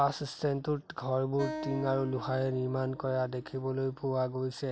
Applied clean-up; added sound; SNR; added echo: none; Acoustic guitar; 14 dB; none.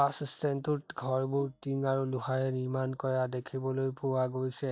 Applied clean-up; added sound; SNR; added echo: neural mask model DeepFilterNet 3.